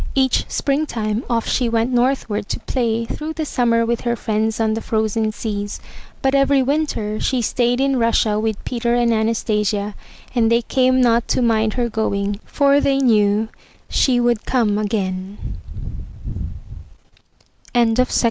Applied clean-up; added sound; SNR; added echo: none; none; none; none.